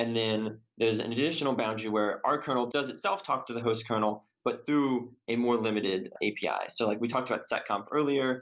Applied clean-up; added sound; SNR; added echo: none; none; none; none.